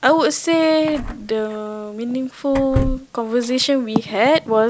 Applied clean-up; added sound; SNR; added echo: none; Door / Car; 9 dB; none.